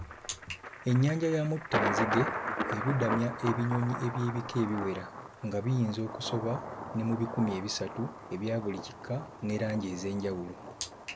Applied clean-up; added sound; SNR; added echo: none; Thunder; 5 dB; none.